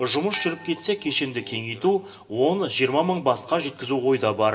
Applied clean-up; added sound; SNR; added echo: none; Chink, clink; 13 dB; reverberation time 0.9 s.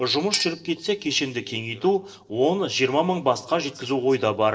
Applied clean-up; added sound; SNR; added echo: neural separator model SepFormer DNS4.